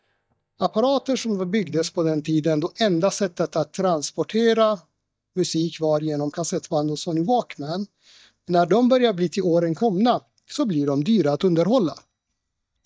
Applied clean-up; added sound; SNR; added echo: neural mask model DeepFilterNet 3.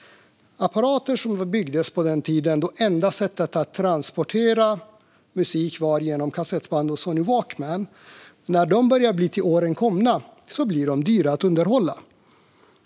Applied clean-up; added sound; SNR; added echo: none; none; none; none.